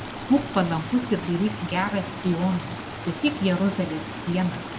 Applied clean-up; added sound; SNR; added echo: none; Stream; 9 dB; none.